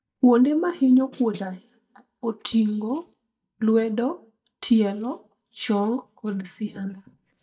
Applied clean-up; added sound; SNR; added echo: neural mask model DeepFilterNet 3.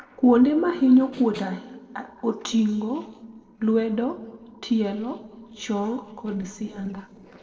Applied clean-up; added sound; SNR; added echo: neural separator model SepFormer DNS4.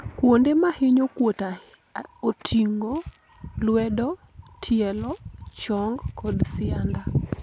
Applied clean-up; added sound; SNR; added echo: none; none; none; none.